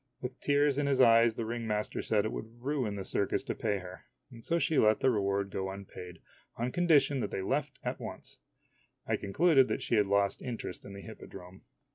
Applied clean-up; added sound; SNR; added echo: none; none; none; none.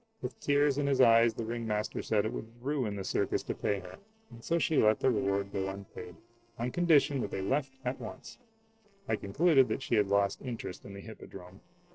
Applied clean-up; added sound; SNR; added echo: neural separator model SepFormer DNS4.